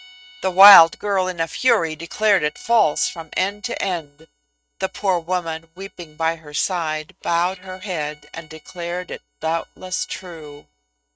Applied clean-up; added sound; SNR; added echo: neural mask model RNNoise.